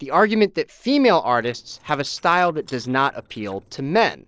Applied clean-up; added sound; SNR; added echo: neural separator model SepFormer DNS4.